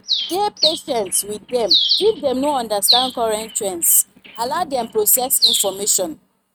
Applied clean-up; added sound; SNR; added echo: neural mask model RNNoise.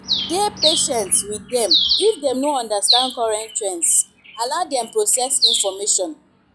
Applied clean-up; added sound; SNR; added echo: classical method log-MMSE.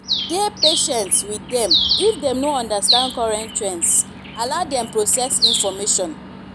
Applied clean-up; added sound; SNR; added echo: none; Bird; 4 dB; none.